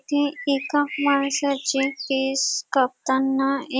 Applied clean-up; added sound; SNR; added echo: none; Bird; 12 dB; none.